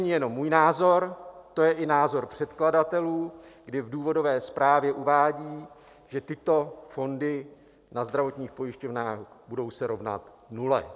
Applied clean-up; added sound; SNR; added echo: none; none; none; none.